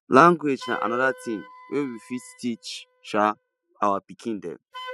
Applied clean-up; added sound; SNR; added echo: classical method spectral subtraction.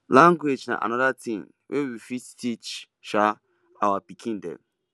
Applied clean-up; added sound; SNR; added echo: none; none; none; none.